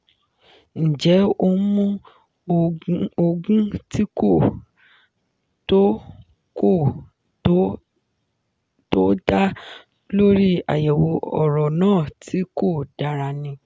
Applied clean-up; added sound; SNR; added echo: none; none; none; none.